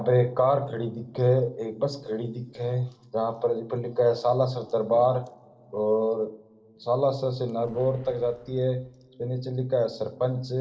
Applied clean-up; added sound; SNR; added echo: neural separator model SepFormer DNS4.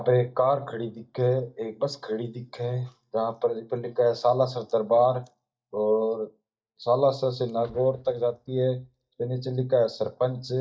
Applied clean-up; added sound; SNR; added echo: neural mask model DeepFilterNet 3.